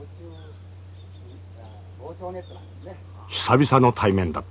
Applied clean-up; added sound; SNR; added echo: none; Microwave oven; 17 dB; none.